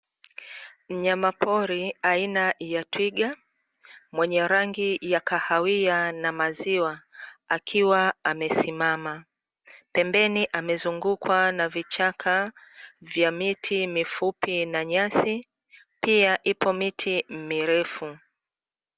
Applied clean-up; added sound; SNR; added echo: none; none; none; none.